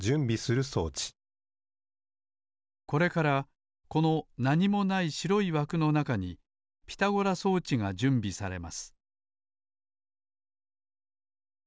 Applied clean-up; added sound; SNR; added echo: none; none; none; none.